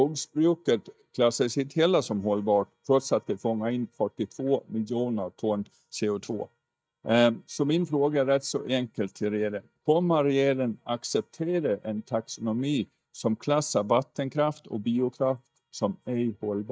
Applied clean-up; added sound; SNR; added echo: neural mask model DeepFilterNet 3.